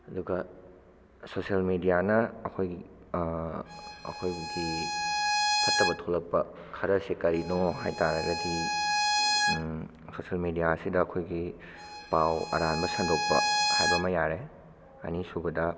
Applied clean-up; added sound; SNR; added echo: none; Bowed string instrument; 0 dB; none.